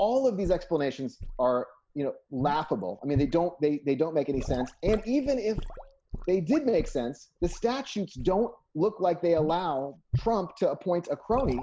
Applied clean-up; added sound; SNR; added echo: none; Sink (filling or washing) / Gurgling / Liquid; 11 dB; none.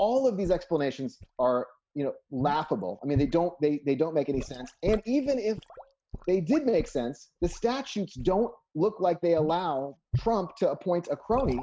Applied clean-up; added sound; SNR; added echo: neural mask model RNNoise.